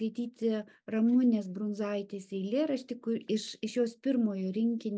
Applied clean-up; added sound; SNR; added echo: none; none; none; none.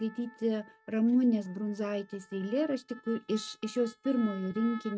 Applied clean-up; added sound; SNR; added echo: neural mask model RNNoise.